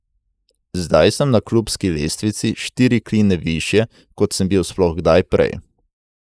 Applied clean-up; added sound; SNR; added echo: neural mask model Resemble Enhance denoiser.